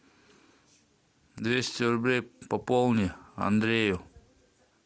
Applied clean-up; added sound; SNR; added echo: none; none; none; none.